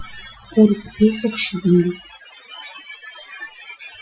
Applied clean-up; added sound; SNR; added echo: classical method Wiener filter.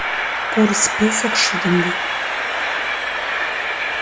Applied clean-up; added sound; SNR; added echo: none; Train; -1 dB; none.